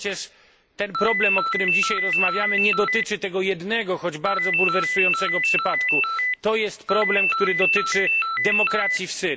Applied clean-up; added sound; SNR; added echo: none; Ringtone; -3 dB; none.